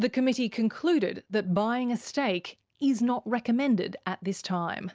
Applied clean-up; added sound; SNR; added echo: none; none; none; none.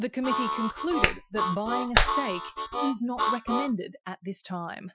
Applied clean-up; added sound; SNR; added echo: classical method Wiener filter.